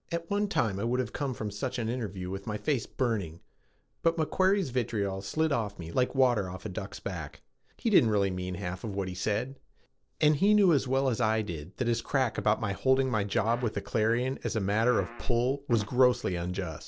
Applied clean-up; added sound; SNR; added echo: neural separator model SepFormer DNS4.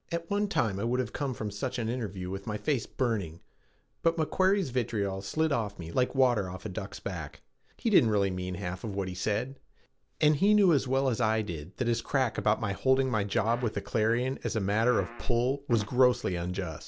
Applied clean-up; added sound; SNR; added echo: none; Fart; 18 dB; none.